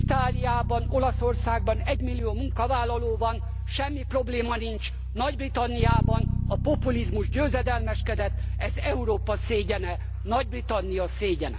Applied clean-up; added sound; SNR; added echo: none; Bass guitar; -1 dB; none.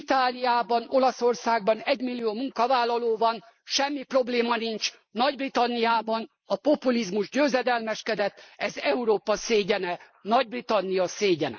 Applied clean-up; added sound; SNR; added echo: neural mask model Resemble Enhance denoiser.